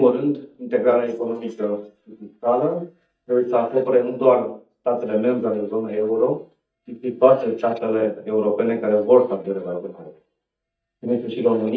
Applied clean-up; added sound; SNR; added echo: neural mask model DeepFilterNet 3.